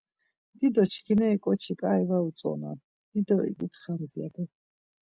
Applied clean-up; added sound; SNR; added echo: none; none; none; none.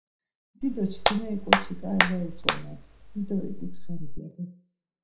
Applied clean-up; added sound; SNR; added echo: none; Hands; -5 dB; reverberation time 0.5 s.